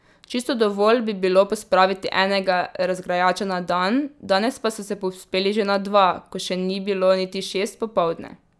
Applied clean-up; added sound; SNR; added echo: none; none; none; none.